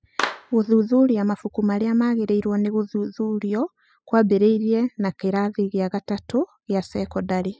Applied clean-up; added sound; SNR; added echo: classical method spectral subtraction.